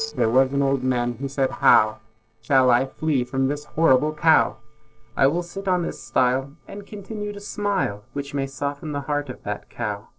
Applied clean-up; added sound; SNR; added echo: neural separator model SepFormer DNS4.